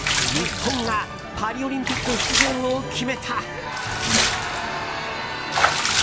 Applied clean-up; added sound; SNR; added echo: none; Bathtub (filling or washing) / Water / Liquid; -1 dB; none.